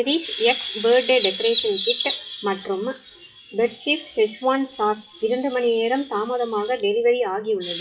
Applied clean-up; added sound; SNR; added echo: classical method WPE with log-MMSE.